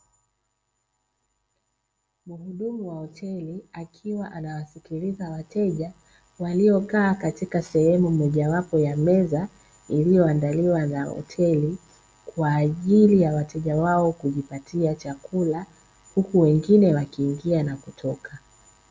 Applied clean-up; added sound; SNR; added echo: none; none; none; none.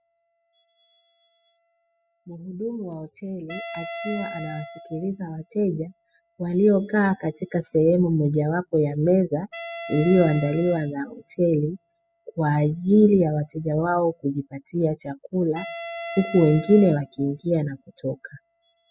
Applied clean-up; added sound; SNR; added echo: classical method spectral subtraction.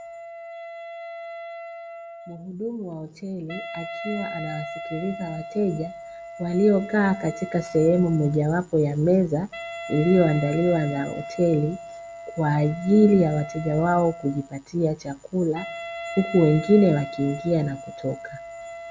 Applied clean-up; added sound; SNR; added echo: none; Wind instrument, woodwind instrument; 13 dB; none.